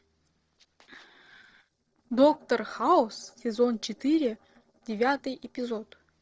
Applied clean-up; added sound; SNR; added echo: neural separator model SepFormer DNS4.